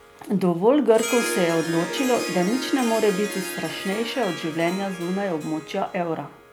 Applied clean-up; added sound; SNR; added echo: none; Harp; 9 dB; none.